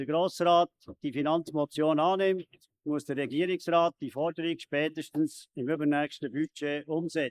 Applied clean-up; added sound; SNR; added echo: neural mask model Resemble Enhance denoiser.